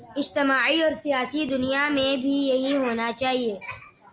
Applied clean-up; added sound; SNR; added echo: none; none; none; none.